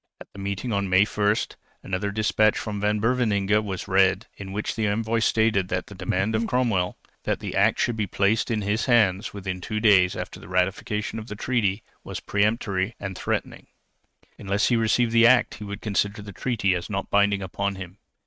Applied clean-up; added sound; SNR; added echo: neural mask model RNNoise.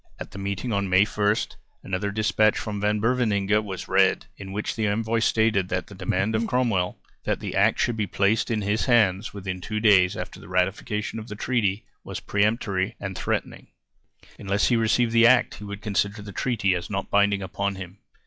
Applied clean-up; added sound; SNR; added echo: classical method log-MMSE.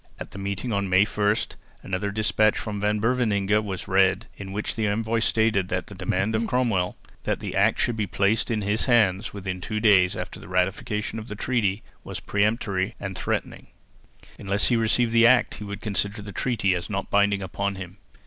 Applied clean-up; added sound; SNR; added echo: none; Breathing; 3 dB; none.